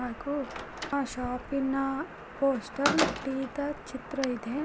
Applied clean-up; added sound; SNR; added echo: none; Slam; 6 dB; none.